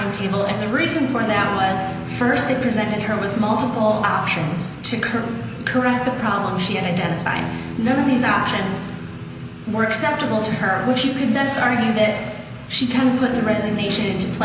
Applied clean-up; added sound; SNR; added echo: none; Bass guitar; 15 dB; reverberation time 0.9 s.